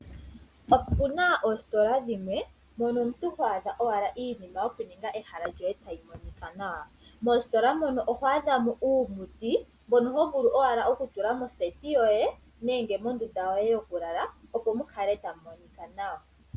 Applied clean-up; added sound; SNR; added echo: none; none; none; none.